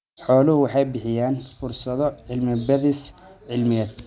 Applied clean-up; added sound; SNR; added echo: none; none; none; none.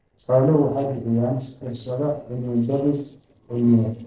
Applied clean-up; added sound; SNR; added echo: neural separator model SepFormer DNS4.